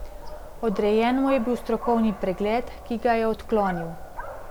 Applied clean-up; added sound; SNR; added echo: none; Dog; 11 dB; none.